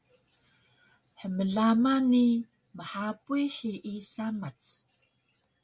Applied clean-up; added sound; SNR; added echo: none; none; none; none.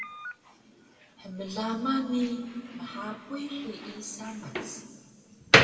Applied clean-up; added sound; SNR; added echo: none; Slam; -4 dB; reverberation time 2.0 s.